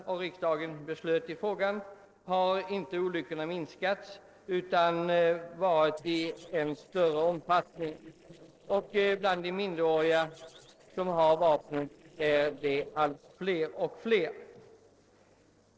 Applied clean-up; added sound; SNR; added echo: neural separator model SepFormer DNS4.